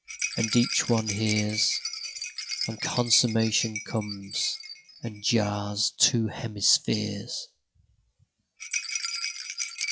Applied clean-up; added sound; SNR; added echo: classical method log-MMSE.